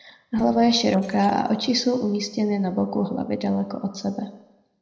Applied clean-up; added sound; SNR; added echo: neural separator model SepFormer DNS4.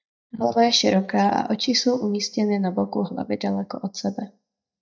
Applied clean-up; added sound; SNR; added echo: neural mask model DeepFilterNet 3.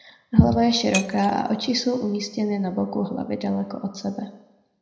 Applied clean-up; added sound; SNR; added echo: none; Shatter; 15 dB; reverberation time 0.8 s.